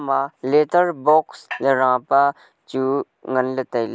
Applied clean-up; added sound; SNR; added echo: none; none; none; none.